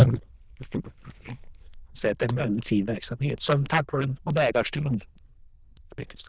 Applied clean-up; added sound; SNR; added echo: neural diffusion model UNIVERSE++.